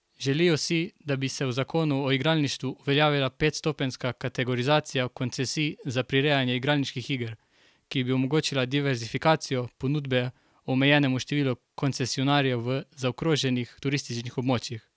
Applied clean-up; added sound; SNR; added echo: none; none; none; none.